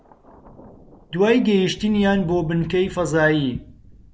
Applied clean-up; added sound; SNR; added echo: none; Thunder; 19 dB; none.